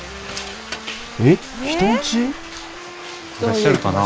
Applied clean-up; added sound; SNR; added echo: none; Microwave oven + Wind instrument, woodwind instrument; 15 dB; none.